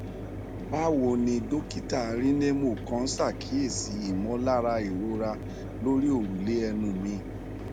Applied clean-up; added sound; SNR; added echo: none; Mechanisms; 8 dB; none.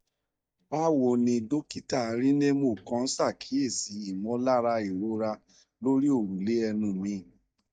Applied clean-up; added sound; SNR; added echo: neural mask model DeepFilterNet 3.